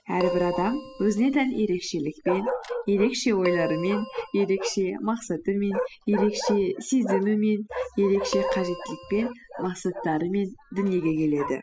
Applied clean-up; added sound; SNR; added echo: classical method spectral subtraction.